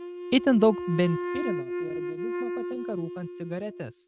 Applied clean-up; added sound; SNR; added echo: neural mask model RNNoise.